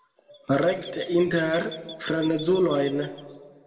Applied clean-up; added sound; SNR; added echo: none; Chirp, tweet; 19 dB; reverberation time 1.2 s.